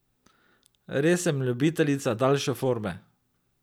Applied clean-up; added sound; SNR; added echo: none; none; none; none.